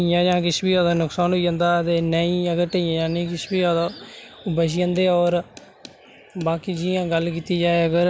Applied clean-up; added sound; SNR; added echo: none; none; none; none.